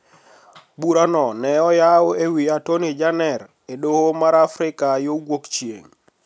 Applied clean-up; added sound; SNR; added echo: none; none; none; none.